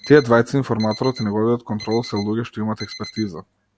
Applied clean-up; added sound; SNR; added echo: none; Alarm; 19 dB; none.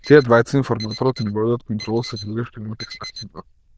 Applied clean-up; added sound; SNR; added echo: neural diffusion model UNIVERSE++.